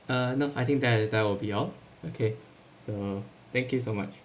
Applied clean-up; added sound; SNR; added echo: none; none; none; none.